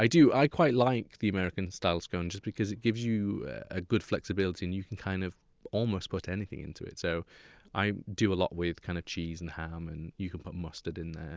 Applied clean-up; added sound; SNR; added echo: none; none; none; none.